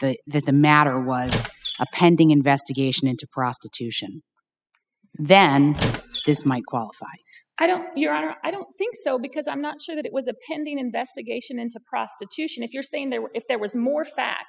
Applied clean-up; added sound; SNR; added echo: classical method spectral subtraction.